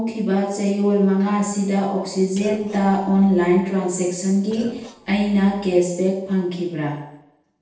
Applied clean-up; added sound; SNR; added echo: neural separator model SepFormer DNS4.